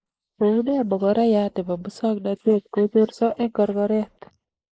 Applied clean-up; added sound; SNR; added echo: neural mask model Resemble Enhance denoiser.